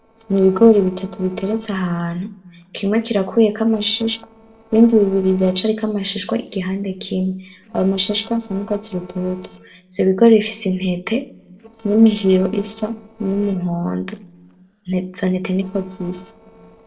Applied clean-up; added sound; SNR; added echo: neural separator model SepFormer DNS4.